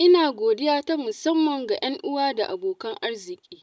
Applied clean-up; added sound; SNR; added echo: none; none; none; none.